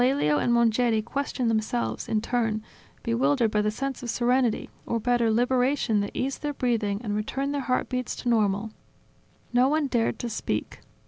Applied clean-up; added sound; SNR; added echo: none; none; none; none.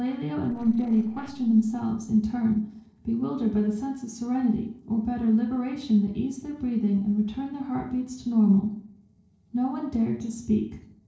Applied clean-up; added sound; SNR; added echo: neural separator model SepFormer DNS4.